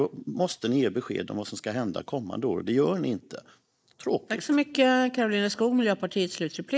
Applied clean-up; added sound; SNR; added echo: neural mask model Resemble Enhance denoiser.